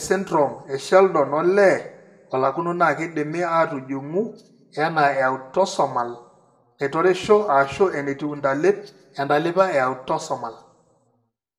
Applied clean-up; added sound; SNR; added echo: none; none; none; reverberation time 0.5 s.